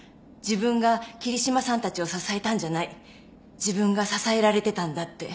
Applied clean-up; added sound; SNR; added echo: none; none; none; none.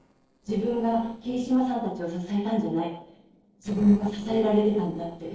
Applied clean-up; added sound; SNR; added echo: neural separator model SepFormer DNS4.